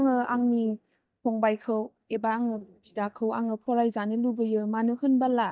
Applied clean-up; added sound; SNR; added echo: neural mask model DeepFilterNet 3.